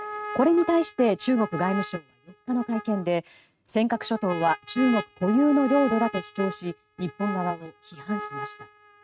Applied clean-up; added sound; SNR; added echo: neural mask model RNNoise.